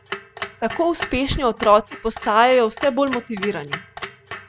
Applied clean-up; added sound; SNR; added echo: none; Clock; 13 dB; none.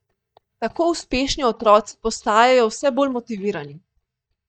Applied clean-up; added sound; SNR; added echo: neural mask model DeepFilterNet 3.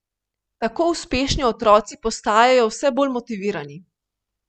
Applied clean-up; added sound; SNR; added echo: none; none; none; none.